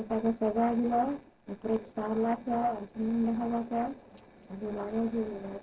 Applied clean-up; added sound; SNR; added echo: neural separator model SepFormer DNS4.